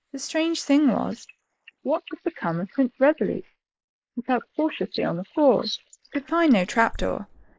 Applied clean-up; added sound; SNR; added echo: neural mask model Resemble Enhance denoiser.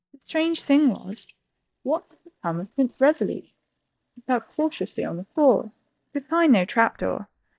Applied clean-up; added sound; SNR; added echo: neural mask model DeepFilterNet 3.